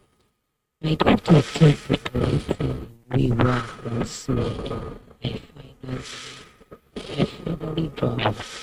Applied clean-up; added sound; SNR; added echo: neural mask model RNNoise.